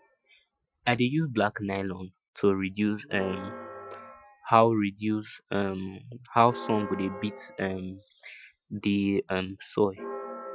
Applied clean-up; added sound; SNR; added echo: classical method Wiener filter.